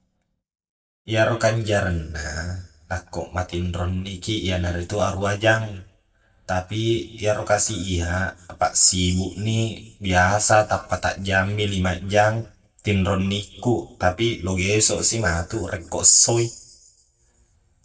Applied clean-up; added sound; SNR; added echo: neural mask model DeepFilterNet 3.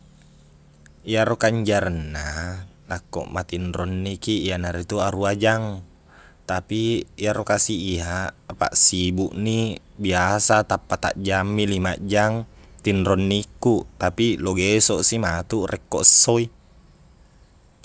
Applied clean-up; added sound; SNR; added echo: none; none; none; none.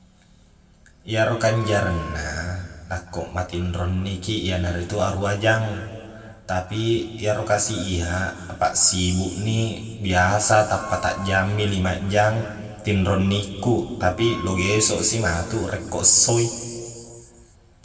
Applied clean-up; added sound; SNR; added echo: none; Wind instrument, woodwind instrument; 16 dB; reverberation time 1.9 s.